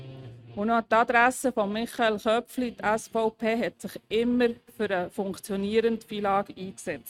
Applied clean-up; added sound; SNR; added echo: neural mask model RNNoise.